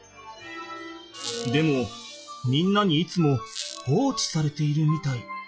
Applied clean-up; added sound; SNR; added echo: classical method log-MMSE.